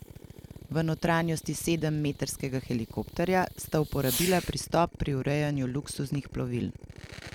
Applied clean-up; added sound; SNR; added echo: none; Drill + Fireworks; 12 dB; none.